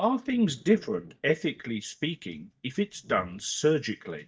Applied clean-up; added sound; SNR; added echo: neural mask model DeepFilterNet 3.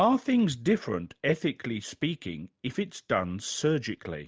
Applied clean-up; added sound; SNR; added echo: none; none; none; none.